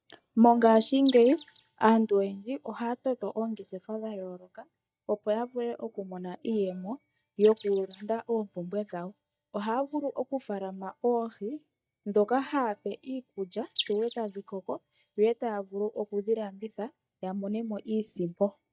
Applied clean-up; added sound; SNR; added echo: neural mask model DeepFilterNet 3.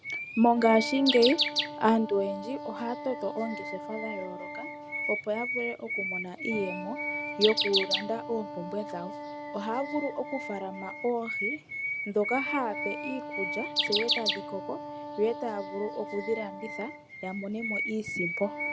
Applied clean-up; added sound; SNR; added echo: none; Wind instrument, woodwind instrument + Bird; 4 dB; none.